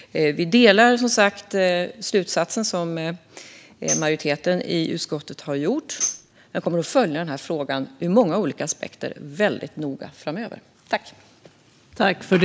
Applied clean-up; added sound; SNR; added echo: none; Tambourine; 10 dB; none.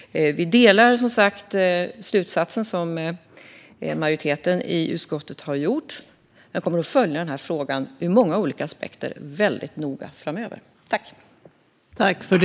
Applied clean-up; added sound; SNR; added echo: neural mask model Resemble Enhance denoiser.